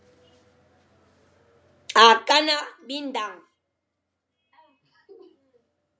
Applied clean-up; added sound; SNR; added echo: none; none; none; none.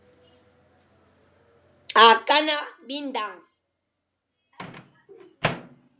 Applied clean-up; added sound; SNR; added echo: none; Microwave oven; 14 dB; none.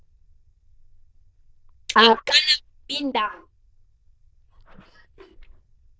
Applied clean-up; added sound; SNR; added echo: neural diffusion model UNIVERSE++.